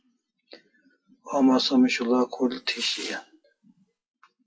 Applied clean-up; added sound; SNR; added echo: classical method WPE with log-MMSE.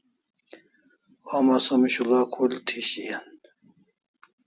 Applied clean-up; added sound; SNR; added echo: none; none; none; none.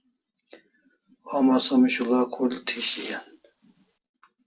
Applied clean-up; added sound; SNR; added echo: neural separator model SepFormer DNS4.